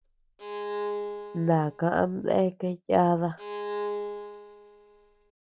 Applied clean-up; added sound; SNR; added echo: none; Bowed string instrument; 8 dB; none.